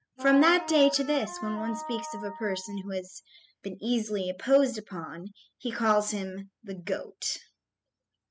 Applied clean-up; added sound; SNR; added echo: classical method spectral subtraction.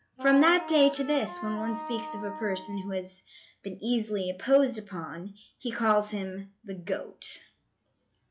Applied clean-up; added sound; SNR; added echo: classical method log-MMSE.